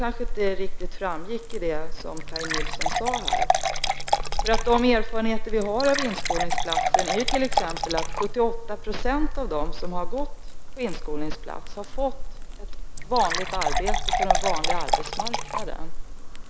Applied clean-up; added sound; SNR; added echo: none; Crackle + Fill (with liquid) / Water; -4 dB; none.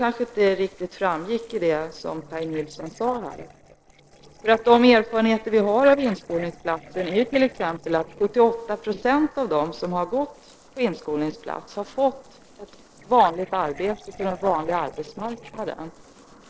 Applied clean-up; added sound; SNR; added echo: neural separator model SepFormer DNS4.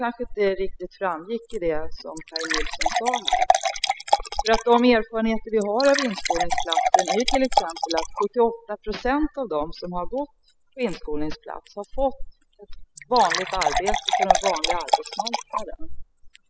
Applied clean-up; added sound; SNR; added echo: classical method spectral subtraction.